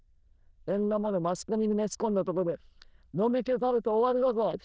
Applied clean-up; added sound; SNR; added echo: neural diffusion model UNIVERSE++.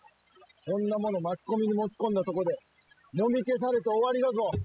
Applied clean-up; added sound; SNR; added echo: classical method spectral subtraction.